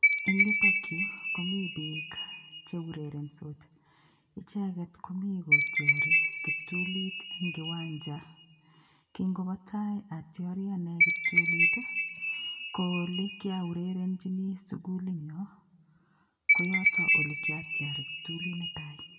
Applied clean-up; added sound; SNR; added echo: none; Chime; -5 dB; reverberation time 0.6 s.